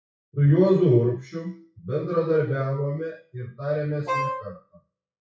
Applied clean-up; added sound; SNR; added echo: classical method WPE with log-MMSE.